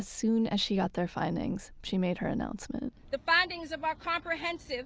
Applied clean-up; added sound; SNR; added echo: none; none; none; none.